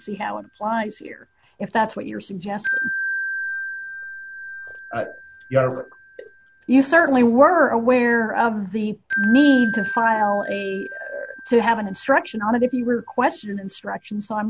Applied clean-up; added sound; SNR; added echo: none; Wind chime; 11 dB; none.